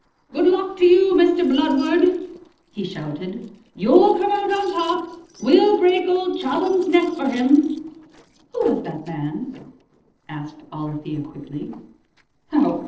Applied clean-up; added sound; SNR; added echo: neural separator model SepFormer DNS4.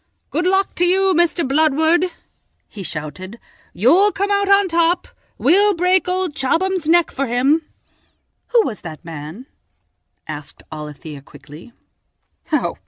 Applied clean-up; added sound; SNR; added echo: none; none; none; none.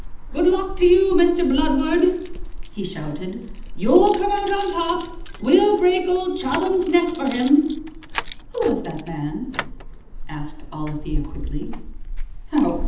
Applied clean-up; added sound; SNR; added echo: none; Keys jangling; 7 dB; reverberation time 0.8 s.